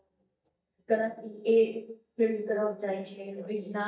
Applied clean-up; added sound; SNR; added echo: neural mask model DeepFilterNet 3.